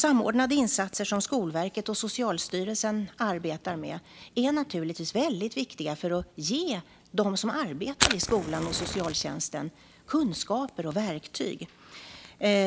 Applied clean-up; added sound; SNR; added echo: none; Fire; 11 dB; none.